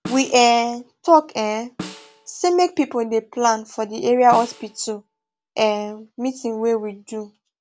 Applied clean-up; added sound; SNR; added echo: none; Snare drum; 19 dB; none.